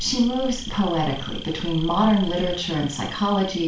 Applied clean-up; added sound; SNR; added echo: none; Insect; 10 dB; reverberation time 0.3 s.